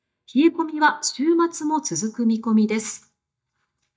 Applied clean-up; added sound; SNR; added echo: neural mask model DeepFilterNet 3.